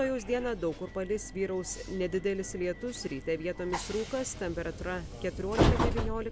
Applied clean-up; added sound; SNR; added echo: none; Train; 1 dB; none.